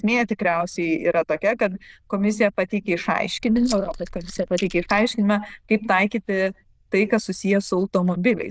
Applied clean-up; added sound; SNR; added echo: neural diffusion model UNIVERSE++.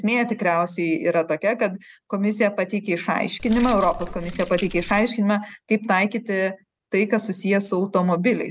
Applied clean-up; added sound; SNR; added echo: none; Keys jangling; 11 dB; none.